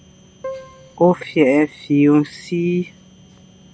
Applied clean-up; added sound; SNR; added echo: none; Keyboard (musical); 13 dB; none.